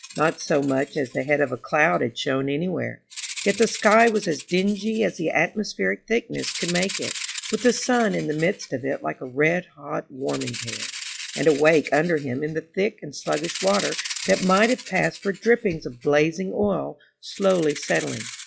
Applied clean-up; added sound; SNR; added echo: classical method log-MMSE.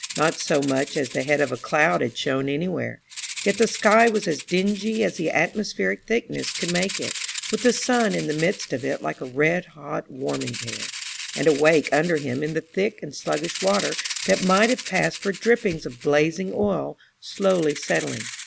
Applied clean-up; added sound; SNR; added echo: none; Rattle (instrument); 12 dB; none.